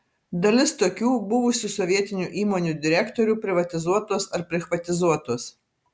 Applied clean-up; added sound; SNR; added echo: none; none; none; none.